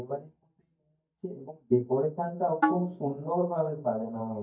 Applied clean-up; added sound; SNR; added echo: neural mask model DeepFilterNet 3.